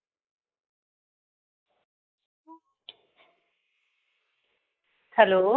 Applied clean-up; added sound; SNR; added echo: neural mask model Resemble Enhance denoiser.